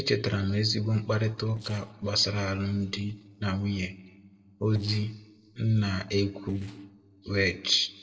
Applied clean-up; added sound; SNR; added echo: neural separator model SepFormer DNS4.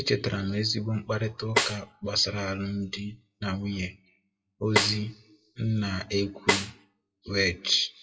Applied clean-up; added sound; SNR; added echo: classical method WPE with log-MMSE.